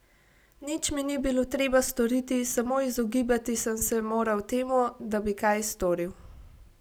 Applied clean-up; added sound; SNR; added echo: none; none; none; none.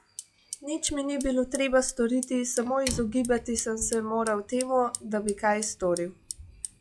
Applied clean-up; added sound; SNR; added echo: classical method log-MMSE.